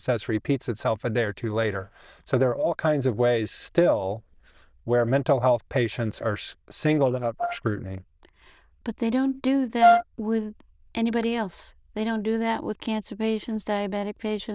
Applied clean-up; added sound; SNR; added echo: neural diffusion model UNIVERSE++.